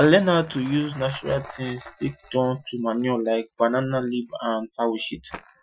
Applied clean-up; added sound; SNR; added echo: classical method Wiener filter.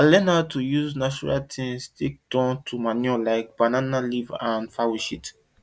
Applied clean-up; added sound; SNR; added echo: none; none; none; none.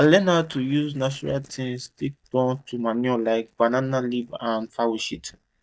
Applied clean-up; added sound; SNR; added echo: neural mask model DeepFilterNet 3.